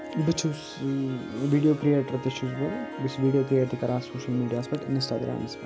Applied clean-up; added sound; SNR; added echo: none; Harp; 12 dB; none.